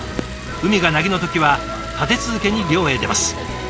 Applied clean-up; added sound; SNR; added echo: none; Liquid + Fireworks; 15 dB; none.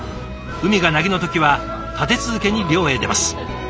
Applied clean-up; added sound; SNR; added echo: none; none; none; none.